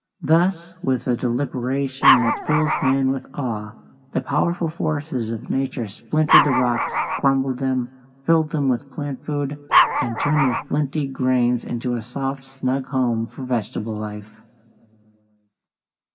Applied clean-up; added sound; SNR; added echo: none; Dog; -2 dB; reverberation time 2.7 s.